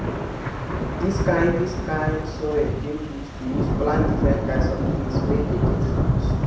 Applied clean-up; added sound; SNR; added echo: none; Thunder / Rain; -4 dB; reverberation time 0.7 s.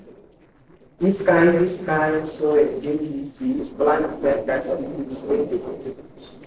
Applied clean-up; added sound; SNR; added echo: neural separator model SepFormer DNS4.